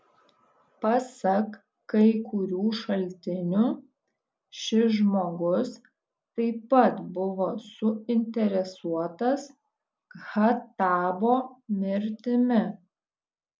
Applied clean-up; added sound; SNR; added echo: none; none; none; none.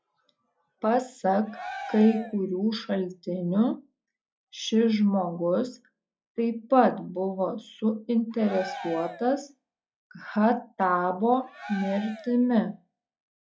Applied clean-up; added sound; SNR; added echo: classical method log-MMSE.